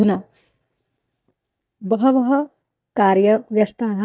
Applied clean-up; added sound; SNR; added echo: neural mask model DeepFilterNet 3.